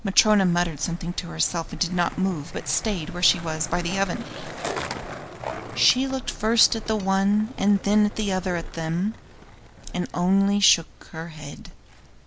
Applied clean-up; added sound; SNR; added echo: none; Skateboard; 14 dB; none.